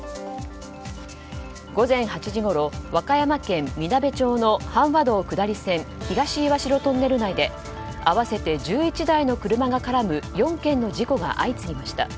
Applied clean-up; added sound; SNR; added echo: none; none; none; none.